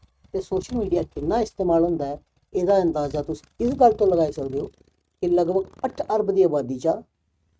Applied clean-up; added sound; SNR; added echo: neural mask model RNNoise.